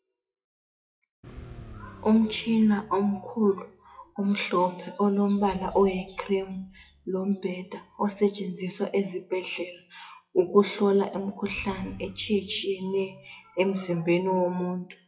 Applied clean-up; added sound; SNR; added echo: classical method WPE with log-MMSE.